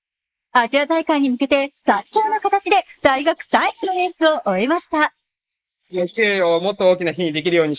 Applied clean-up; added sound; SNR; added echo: neural mask model Resemble Enhance denoiser.